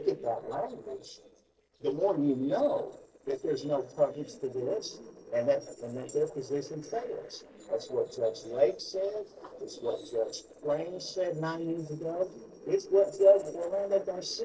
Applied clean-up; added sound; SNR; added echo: neural separator model SepFormer DNS4.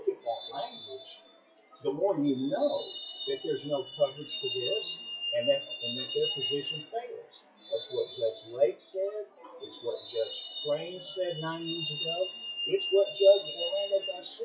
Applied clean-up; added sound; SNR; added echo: classical method WPE with log-MMSE.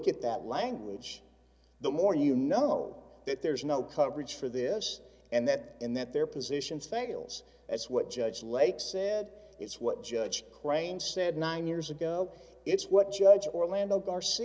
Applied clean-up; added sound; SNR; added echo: none; none; none; none.